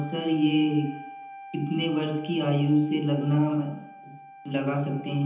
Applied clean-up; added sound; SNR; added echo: none; Wind instrument, woodwind instrument; 17 dB; reverberation time 0.9 s.